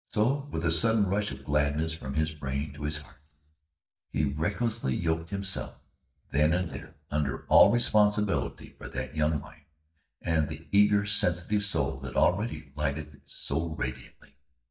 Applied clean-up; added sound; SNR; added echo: neural mask model DeepFilterNet 3.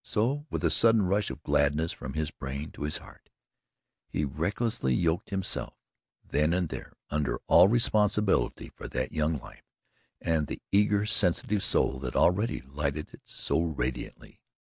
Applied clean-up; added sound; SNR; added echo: none; none; none; none.